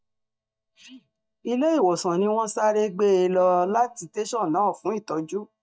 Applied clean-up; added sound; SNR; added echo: neural mask model DeepFilterNet 3.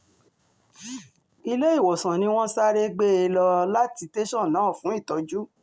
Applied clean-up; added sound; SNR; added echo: none; none; none; none.